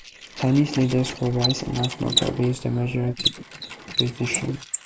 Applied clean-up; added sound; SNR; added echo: neural mask model Resemble Enhance denoiser.